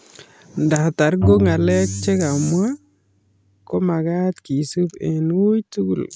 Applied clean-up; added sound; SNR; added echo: none; Bowed string instrument; 7 dB; none.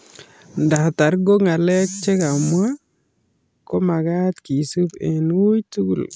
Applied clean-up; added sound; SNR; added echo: none; none; none; none.